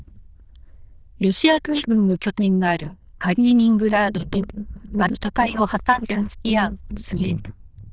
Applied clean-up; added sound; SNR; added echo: neural diffusion model UNIVERSE++.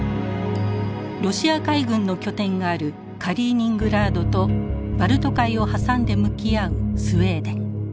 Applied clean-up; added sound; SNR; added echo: none; none; none; none.